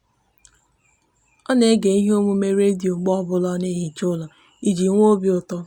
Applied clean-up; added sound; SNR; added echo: none; none; none; none.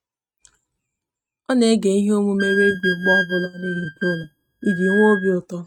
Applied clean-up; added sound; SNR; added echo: neural mask model RNNoise.